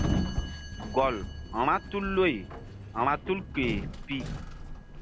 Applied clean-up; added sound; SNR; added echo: none; Sliding door; 4 dB; none.